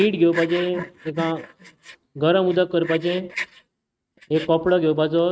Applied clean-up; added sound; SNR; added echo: neural mask model RNNoise.